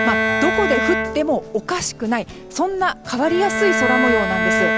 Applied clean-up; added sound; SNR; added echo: none; Bowed string instrument; 1 dB; none.